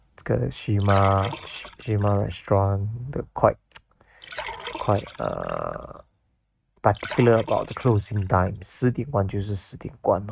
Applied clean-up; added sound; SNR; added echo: neural mask model RNNoise.